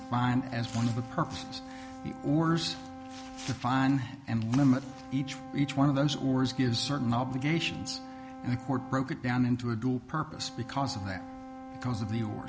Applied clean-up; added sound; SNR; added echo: none; Brass instrument; 14 dB; none.